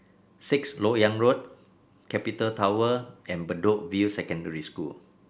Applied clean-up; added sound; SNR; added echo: none; none; none; none.